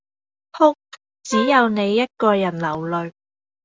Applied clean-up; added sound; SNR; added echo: none; Wind instrument, woodwind instrument; 7 dB; none.